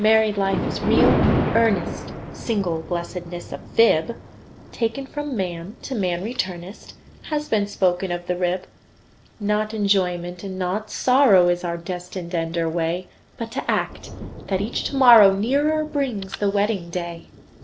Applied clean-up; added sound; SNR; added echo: none; Thunder; 8 dB; none.